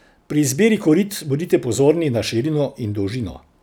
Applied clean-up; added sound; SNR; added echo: none; none; none; none.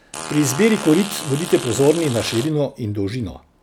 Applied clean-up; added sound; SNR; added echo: none; Fart; 11 dB; none.